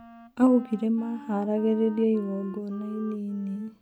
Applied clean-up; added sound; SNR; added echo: none; Wind instrument, woodwind instrument; 19 dB; none.